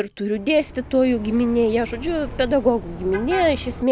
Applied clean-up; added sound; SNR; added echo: none; Car passing by; 13 dB; none.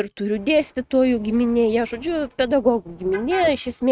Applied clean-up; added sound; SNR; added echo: neural mask model RNNoise.